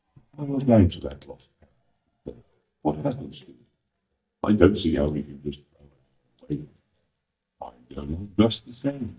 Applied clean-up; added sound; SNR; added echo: neural mask model DeepFilterNet 3.